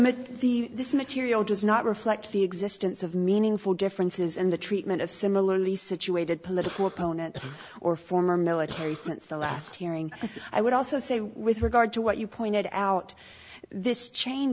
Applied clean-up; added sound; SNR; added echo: none; Cough; 14 dB; none.